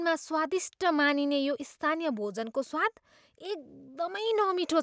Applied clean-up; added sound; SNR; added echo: none; none; none; none.